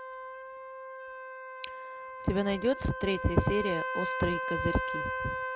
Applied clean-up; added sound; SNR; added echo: none; Trumpet; 4 dB; none.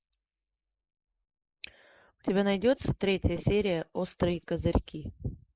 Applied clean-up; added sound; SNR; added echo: neural mask model Resemble Enhance denoiser.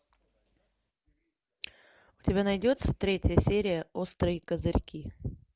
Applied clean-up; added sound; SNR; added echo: none; none; none; none.